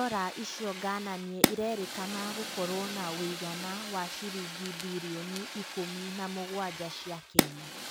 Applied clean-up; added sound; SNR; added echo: none; Fire; 0 dB; none.